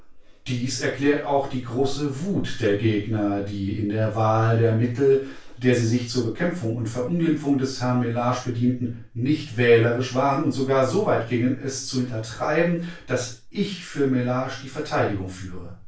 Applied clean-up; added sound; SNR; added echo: none; none; none; reverberation time 0.3 s.